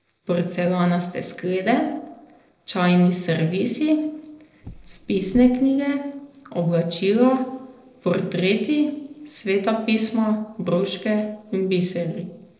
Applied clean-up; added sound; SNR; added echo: neural separator model SepFormer DNS4.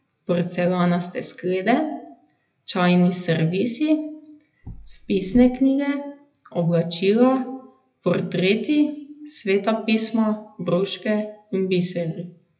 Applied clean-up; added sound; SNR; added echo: classical method WPE with log-MMSE.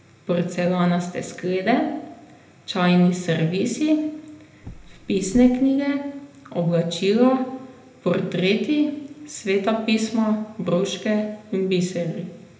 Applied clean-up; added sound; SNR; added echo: none; Car; 16 dB; reverberation time 0.7 s.